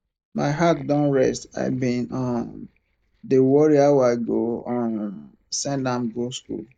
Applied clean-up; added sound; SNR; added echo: neural mask model DeepFilterNet 3.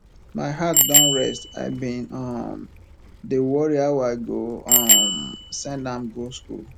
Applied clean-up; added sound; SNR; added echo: none; Bicycle bell; -2 dB; none.